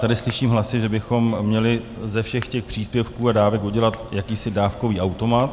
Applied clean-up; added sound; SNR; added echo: neural mask model Resemble Enhance denoiser.